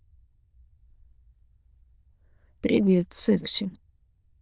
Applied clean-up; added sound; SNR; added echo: neural diffusion model UNIVERSE++.